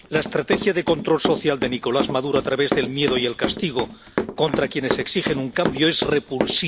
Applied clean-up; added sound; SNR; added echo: none; Run; 5 dB; none.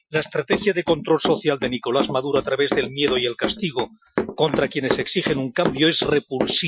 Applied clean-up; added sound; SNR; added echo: classical method Wiener filter.